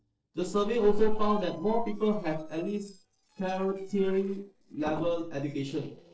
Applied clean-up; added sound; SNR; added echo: neural separator model SepFormer DNS4.